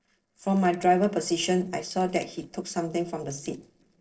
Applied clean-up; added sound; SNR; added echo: neural separator model SepFormer DNS4.